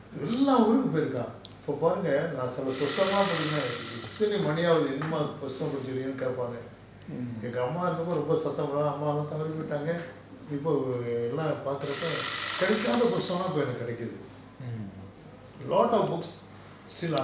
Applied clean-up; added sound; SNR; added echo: none; Engine starting; 9 dB; none.